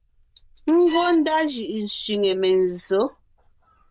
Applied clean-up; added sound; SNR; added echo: neural diffusion model UNIVERSE++.